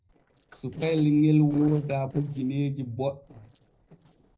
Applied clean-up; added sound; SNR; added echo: neural separator model SepFormer DNS4.